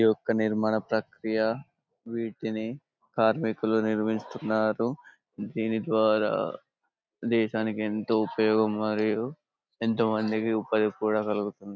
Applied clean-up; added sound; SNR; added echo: none; none; none; none.